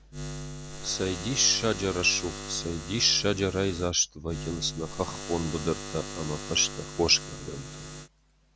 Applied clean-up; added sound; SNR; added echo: none; Buzz; 9 dB; none.